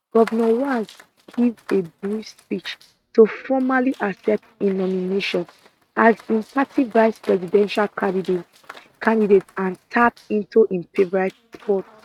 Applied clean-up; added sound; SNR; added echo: neural mask model RNNoise.